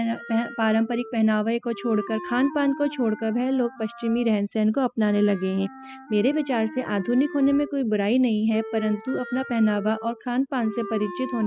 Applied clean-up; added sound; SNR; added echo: classical method spectral subtraction.